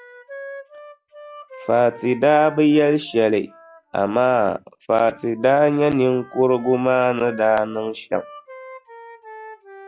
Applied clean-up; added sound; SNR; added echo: classical method log-MMSE.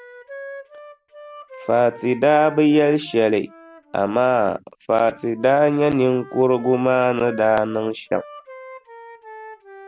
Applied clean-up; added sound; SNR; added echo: none; Wind instrument, woodwind instrument; 20 dB; none.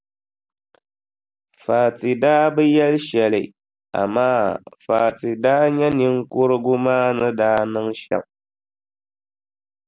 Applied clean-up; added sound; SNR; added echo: none; none; none; none.